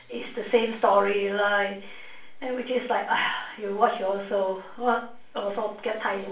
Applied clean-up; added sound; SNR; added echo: none; none; none; reverberation time 0.4 s.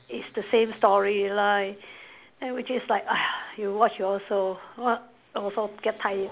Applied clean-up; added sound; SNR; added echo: none; none; none; none.